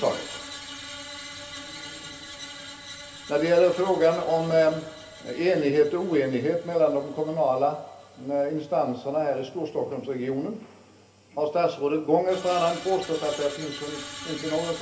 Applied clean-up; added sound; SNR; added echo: none; Screech; 16 dB; reverberation time 0.3 s.